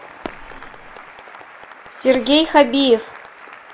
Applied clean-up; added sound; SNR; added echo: none; Fireworks + Applause / Cheering; 17 dB; none.